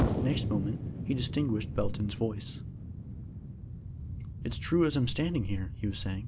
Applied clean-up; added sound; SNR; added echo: none; Explosion; 3 dB; none.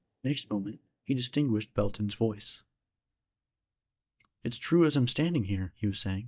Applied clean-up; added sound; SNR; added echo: neural mask model DeepFilterNet 3.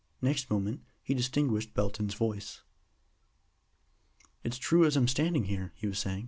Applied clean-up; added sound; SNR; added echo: none; none; none; none.